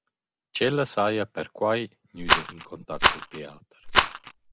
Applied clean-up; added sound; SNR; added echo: none; Rattle; -5 dB; none.